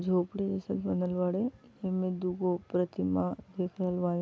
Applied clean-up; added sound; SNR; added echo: none; none; none; none.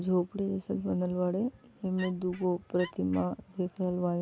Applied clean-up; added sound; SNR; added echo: none; Wood; 16 dB; none.